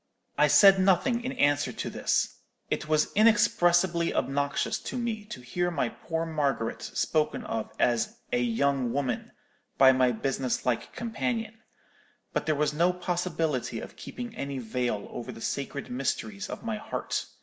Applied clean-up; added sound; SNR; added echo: none; none; none; none.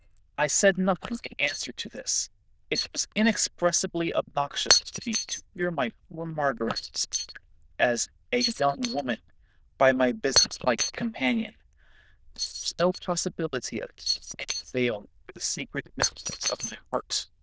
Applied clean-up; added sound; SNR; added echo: neural diffusion model UNIVERSE++.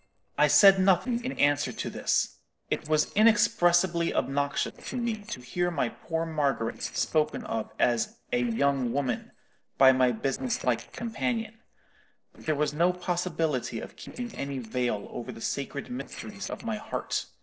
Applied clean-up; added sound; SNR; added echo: neural separator model SepFormer DNS4.